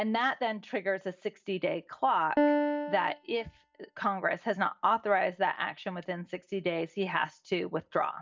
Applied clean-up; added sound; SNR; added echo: neural mask model DeepFilterNet 3.